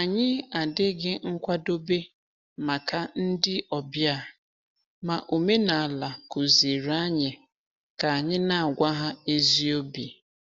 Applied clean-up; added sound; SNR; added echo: none; none; none; none.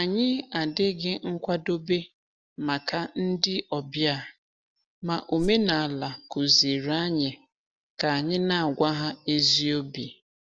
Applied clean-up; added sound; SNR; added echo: none; Whoosh, swoosh, swish; 10 dB; none.